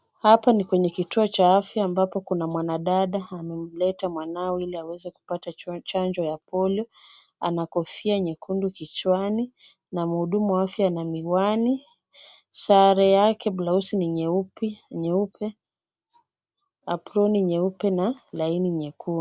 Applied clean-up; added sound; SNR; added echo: none; none; none; none.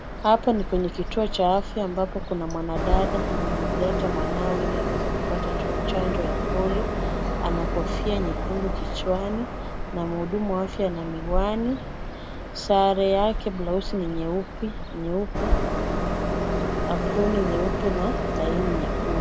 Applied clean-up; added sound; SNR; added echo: none; Train; -1 dB; none.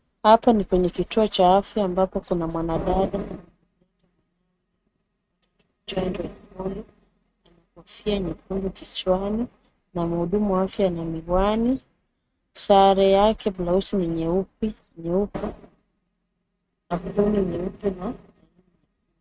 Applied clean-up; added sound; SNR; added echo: neural mask model RNNoise.